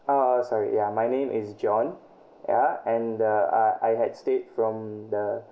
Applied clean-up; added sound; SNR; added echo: none; none; none; none.